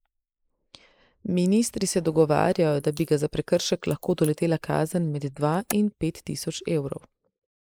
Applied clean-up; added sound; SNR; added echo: neural mask model Resemble Enhance denoiser.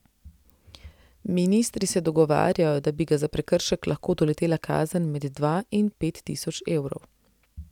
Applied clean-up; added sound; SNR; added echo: none; none; none; none.